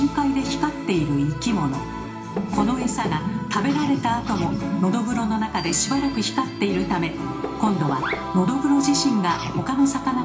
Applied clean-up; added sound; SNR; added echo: none; Knock; 18 dB; reverberation time 0.4 s.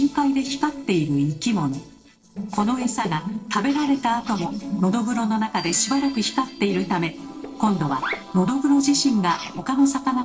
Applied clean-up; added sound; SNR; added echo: neural separator model SepFormer DNS4.